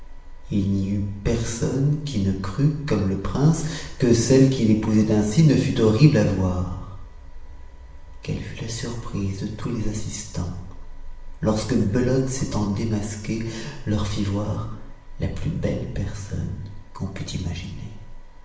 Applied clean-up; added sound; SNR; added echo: none; none; none; reverberation time 0.8 s.